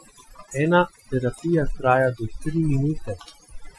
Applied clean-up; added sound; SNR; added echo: classical method Wiener filter.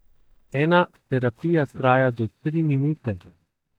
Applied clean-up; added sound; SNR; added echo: neural mask model DeepFilterNet 3.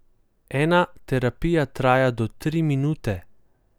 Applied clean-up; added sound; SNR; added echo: none; none; none; none.